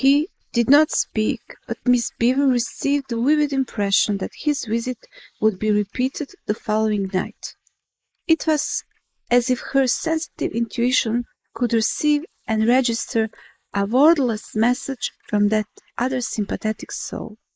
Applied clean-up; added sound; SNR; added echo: neural mask model Resemble Enhance denoiser.